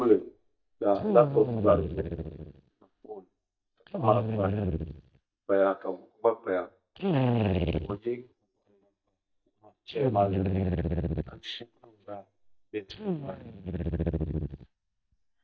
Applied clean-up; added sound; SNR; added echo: neural mask model DeepFilterNet 3.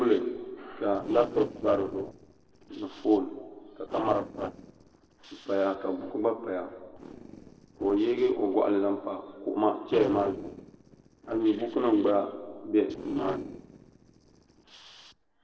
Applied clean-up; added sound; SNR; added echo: neural separator model SepFormer DNS4.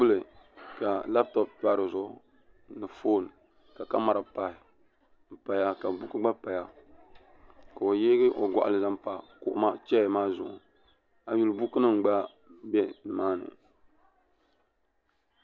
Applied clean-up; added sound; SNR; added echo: none; none; none; none.